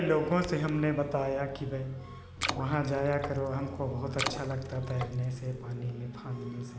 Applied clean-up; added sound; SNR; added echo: none; Water / Splash, splatter; 8 dB; none.